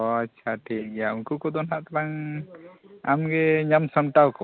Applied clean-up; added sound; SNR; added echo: none; none; none; none.